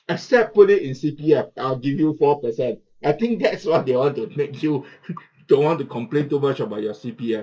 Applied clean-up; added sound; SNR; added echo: neural mask model Resemble Enhance denoiser.